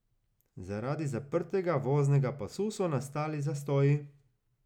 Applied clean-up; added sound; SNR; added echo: none; none; none; none.